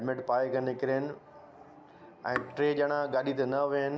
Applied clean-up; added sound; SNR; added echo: none; Raindrop / Drip; 12 dB; none.